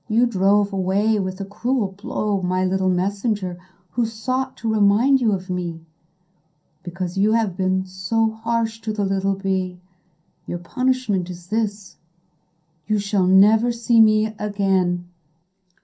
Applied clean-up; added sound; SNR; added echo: none; none; none; reverberation time 0.3 s.